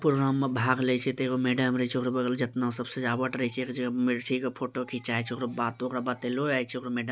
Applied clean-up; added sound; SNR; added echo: none; none; none; none.